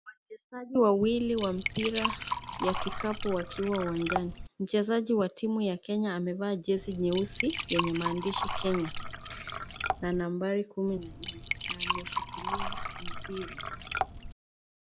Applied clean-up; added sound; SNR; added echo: none; Liquid; 3 dB; none.